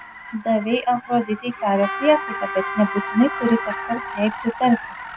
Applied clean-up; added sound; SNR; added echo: none; Car + Trumpet; 9 dB; none.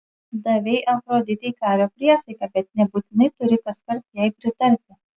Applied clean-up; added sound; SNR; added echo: none; none; none; none.